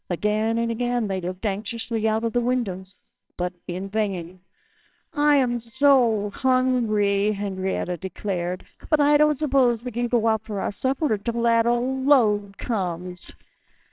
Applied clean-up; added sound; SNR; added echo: neural separator model SepFormer WHAMR!.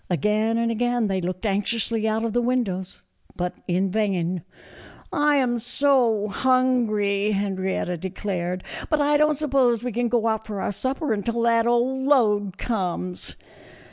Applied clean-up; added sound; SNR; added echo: none; none; none; none.